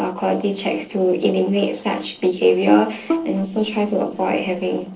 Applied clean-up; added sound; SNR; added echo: neural separator model SepFormer DNS4.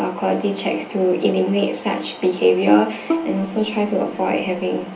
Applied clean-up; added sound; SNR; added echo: none; Bowed string instrument; 10 dB; reverberation time 0.3 s.